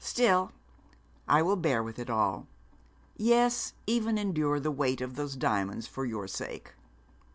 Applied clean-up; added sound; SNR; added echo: none; none; none; none.